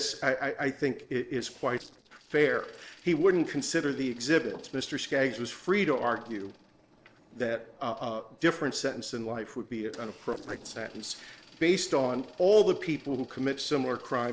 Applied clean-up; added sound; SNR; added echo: neural separator model SepFormer DNS4.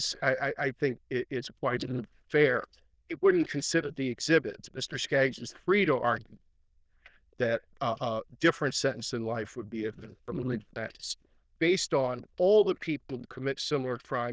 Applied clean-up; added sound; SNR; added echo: neural diffusion model UNIVERSE++.